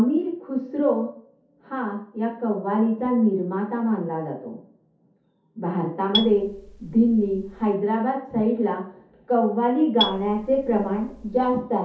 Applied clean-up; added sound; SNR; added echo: none; Marimba, xylophone; 9 dB; reverberation time 0.5 s.